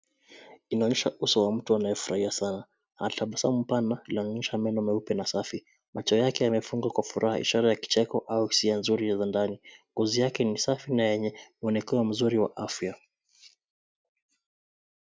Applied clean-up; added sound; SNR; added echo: none; none; none; none.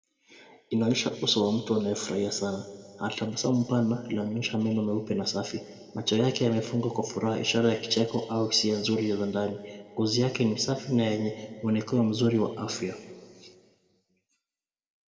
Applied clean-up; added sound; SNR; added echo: none; none; none; reverberation time 1.8 s.